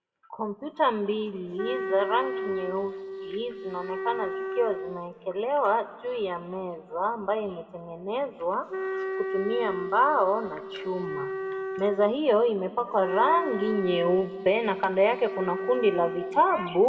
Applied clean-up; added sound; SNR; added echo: none; Wind instrument, woodwind instrument; 6 dB; reverberation time 1.7 s.